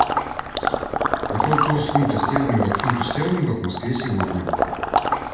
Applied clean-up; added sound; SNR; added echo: none; Water / Liquid; -1 dB; reverberation time 0.8 s.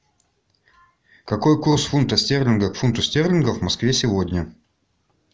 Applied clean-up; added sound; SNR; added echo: none; none; none; none.